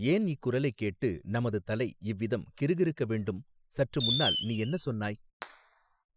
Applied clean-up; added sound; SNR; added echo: classical method Wiener filter.